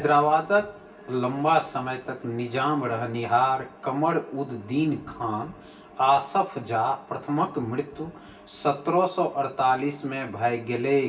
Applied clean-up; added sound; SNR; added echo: none; none; none; reverberation time 0.2 s.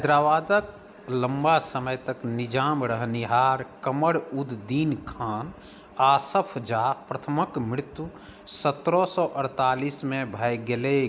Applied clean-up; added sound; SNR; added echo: none; none; none; none.